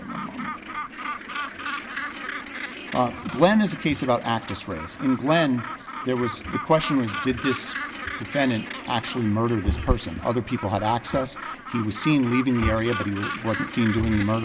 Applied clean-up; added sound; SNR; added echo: none; Gull, seagull; 9 dB; none.